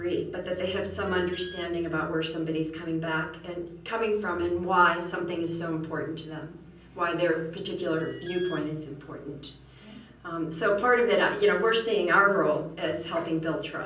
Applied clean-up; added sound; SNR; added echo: none; Alarm; 18 dB; reverberation time 0.6 s.